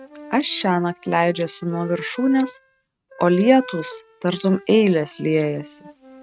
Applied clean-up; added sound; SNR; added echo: neural mask model RNNoise.